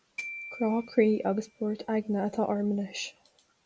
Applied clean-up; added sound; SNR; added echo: none; Glockenspiel; 17 dB; none.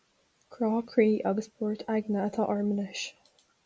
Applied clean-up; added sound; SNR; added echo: none; none; none; none.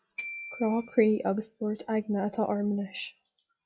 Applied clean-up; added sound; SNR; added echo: classical method log-MMSE.